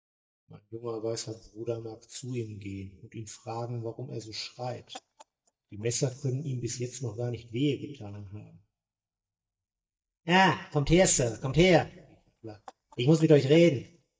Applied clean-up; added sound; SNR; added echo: neural mask model DeepFilterNet 3.